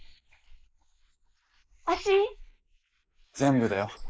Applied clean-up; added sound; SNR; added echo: neural mask model Resemble Enhance denoiser.